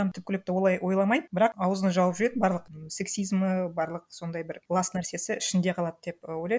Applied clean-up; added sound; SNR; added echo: none; none; none; none.